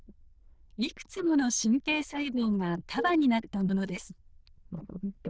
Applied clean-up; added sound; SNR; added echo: neural diffusion model UNIVERSE++.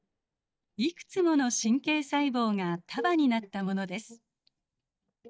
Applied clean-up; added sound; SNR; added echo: neural mask model DeepFilterNet 3.